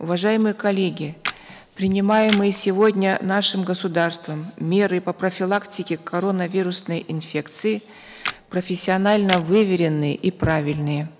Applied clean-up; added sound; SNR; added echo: none; Camera; 11 dB; none.